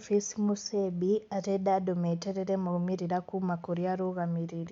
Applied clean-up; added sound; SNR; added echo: none; none; none; none.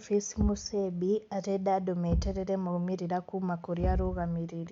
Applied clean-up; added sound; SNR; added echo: none; Thump, thud; 6 dB; none.